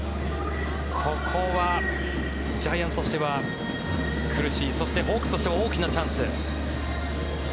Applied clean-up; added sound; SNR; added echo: none; Musical instrument; 3 dB; none.